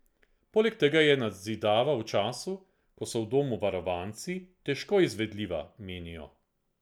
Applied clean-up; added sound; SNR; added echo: none; none; none; none.